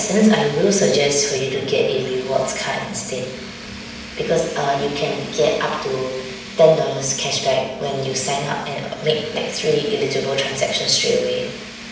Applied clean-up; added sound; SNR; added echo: none; Tools; 18 dB; reverberation time 0.7 s.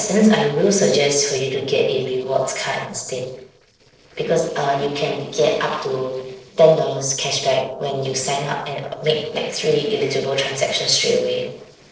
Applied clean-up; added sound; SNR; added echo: neural separator model SepFormer DNS4.